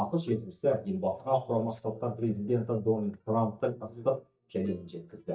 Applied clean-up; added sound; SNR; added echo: neural mask model DeepFilterNet 3.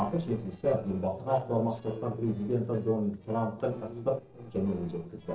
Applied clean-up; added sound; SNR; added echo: neural separator model SepFormer DNS4.